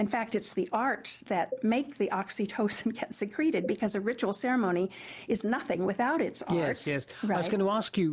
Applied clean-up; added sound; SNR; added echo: neural mask model Resemble Enhance denoiser.